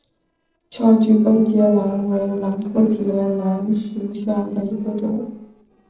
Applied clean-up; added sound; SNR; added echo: neural separator model SepFormer DNS4.